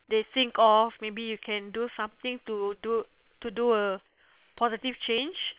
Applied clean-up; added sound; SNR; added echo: neural separator model SepFormer WHAM!.